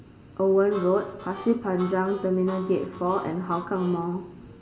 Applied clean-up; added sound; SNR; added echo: none; Harmonica; 17 dB; reverberation time 1.3 s.